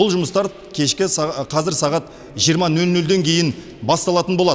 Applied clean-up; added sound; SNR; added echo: none; none; none; none.